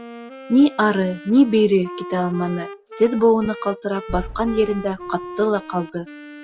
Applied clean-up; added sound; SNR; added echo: none; Boom + Wind instrument, woodwind instrument; 14 dB; none.